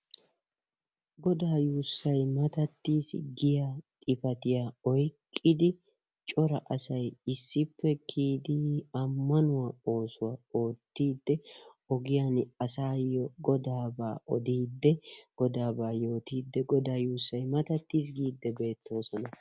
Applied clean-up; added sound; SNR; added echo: none; none; none; none.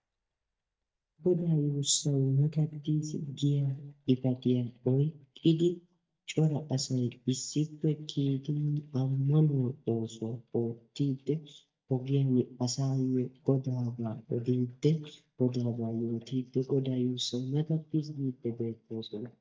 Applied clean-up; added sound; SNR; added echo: neural mask model DeepFilterNet 3.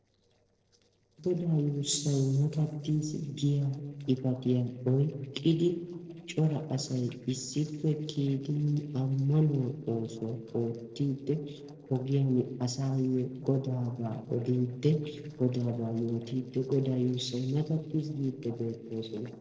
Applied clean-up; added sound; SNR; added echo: neural separator model SepFormer DNS4.